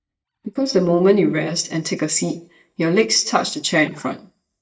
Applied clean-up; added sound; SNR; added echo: neural mask model DeepFilterNet 3.